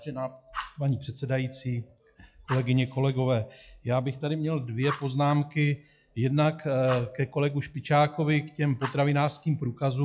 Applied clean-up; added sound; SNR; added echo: classical method log-MMSE.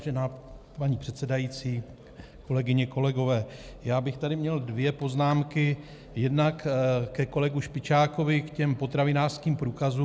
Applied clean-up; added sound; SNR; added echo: none; none; none; none.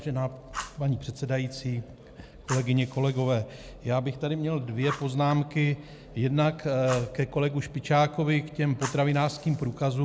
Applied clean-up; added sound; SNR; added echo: none; Fire; 18 dB; none.